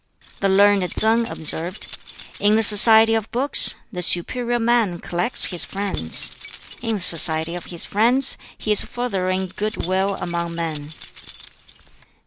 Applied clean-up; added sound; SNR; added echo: none; Keys jangling; 13 dB; none.